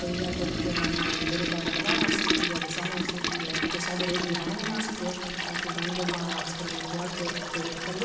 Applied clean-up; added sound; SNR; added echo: none; Toilet flush; -3 dB; reverberation time 1.1 s.